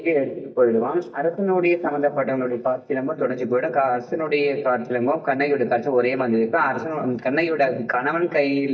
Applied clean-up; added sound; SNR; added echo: neural mask model DeepFilterNet 3.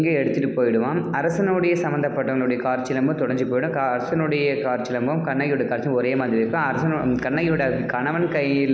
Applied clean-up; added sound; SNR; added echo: none; none; none; none.